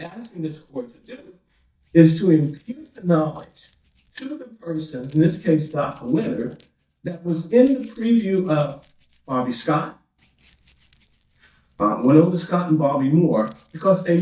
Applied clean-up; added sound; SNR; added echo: neural mask model DeepFilterNet 3.